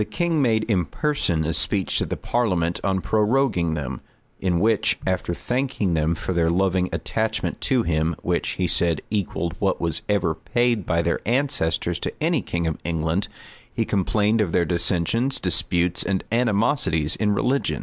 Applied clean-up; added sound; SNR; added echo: none; none; none; none.